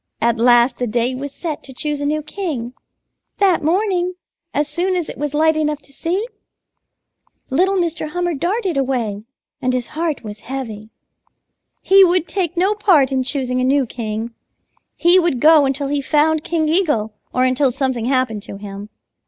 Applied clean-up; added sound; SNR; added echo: neural mask model Resemble Enhance denoiser.